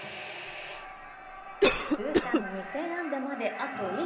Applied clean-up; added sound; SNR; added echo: none; Cough; -5 dB; reverberation time 0.5 s.